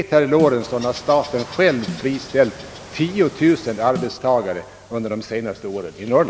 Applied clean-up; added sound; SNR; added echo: none; Snare drum + Water / Bird; 15 dB; none.